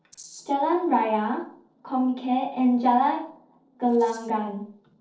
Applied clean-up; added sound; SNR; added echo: neural separator model SepFormer DNS4.